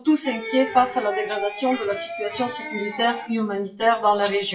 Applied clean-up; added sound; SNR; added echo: classical method WPE with log-MMSE.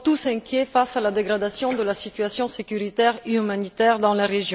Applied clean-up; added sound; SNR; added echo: none; none; none; none.